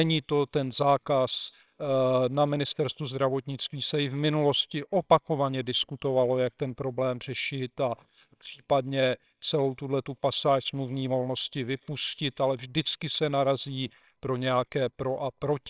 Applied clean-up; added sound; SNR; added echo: neural separator model SepFormer WHAMR!.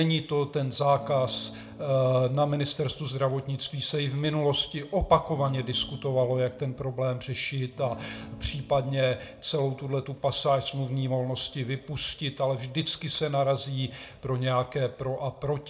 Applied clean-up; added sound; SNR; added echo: none; Acoustic guitar / Strum; 17 dB; reverberation time 0.4 s.